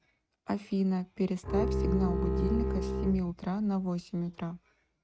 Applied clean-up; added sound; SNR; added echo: neural mask model RNNoise.